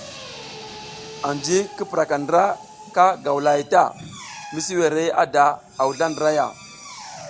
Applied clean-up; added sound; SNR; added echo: none; Drill; 17 dB; none.